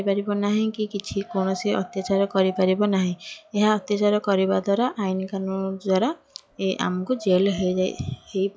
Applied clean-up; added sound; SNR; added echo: classical method log-MMSE.